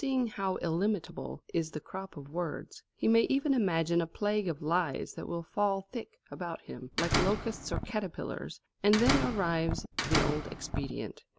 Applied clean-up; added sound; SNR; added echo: none; Slam; 1 dB; none.